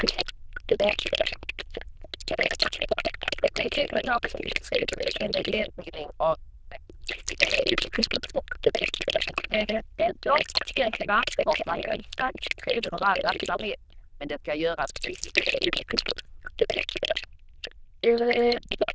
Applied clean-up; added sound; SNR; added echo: neural diffusion model UNIVERSE++.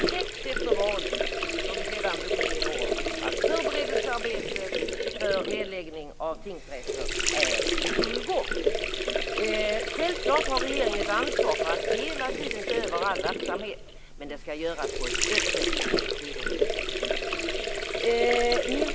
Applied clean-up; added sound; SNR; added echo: none; Sink (filling or washing) / Water; -4 dB; none.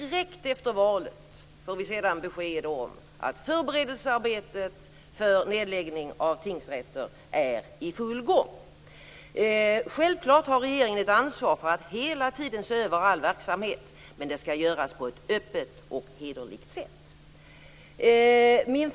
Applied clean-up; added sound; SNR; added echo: none; none; none; none.